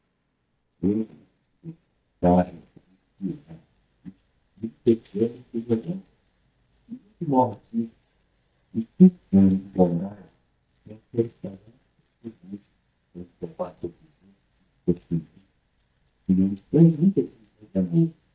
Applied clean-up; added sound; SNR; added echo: neural mask model DeepFilterNet 3.